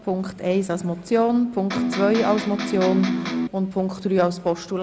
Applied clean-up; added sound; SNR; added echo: none; Electric guitar; 3 dB; none.